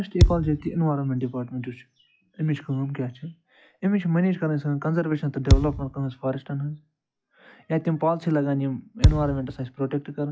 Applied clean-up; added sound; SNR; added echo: classical method log-MMSE.